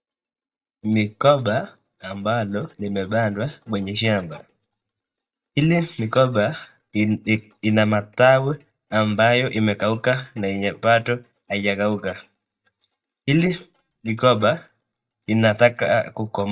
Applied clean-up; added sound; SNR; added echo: neural mask model DeepFilterNet 3.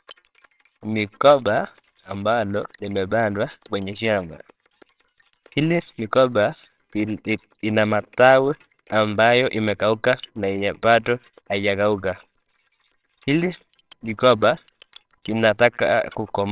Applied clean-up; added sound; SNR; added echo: neural separator model SepFormer WHAMR!.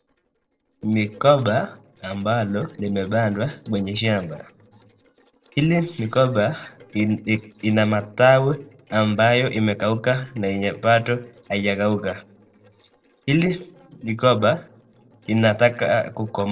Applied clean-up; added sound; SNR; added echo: neural separator model SepFormer DNS4.